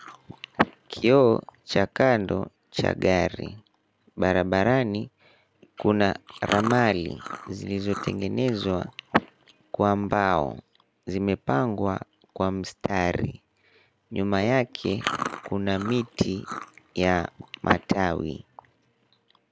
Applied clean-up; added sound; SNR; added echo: none; Chewing, mastication; 10 dB; none.